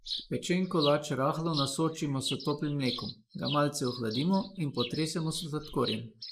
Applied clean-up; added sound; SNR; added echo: neural mask model Resemble Enhance denoiser.